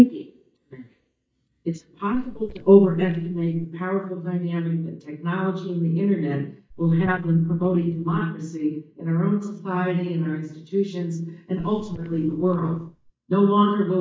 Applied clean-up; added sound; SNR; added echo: neural mask model DeepFilterNet 3.